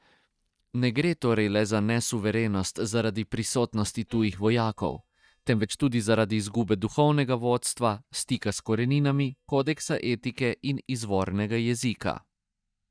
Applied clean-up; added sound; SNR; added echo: neural mask model DeepFilterNet 3.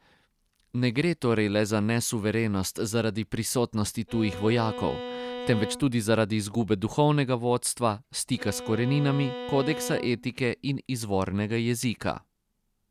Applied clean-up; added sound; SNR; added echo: none; Bowed string instrument; 10 dB; none.